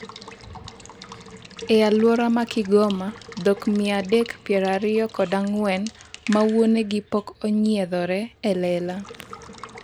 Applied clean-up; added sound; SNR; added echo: none; Water tap, faucet / Water / Liquid; 20 dB; none.